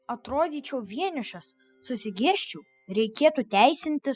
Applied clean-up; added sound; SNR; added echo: classical method spectral subtraction.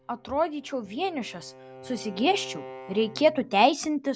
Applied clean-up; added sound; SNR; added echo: none; Bowed string instrument; 18 dB; none.